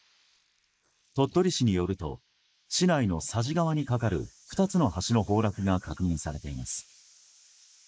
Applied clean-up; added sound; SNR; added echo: neural mask model Resemble Enhance denoiser.